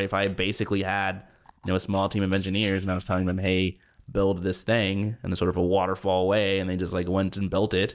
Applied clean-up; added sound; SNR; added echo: neural mask model DeepFilterNet 3.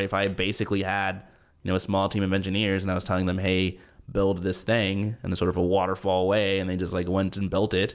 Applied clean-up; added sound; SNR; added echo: none; none; none; none.